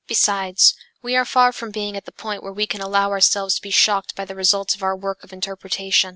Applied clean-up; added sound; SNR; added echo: none; none; none; none.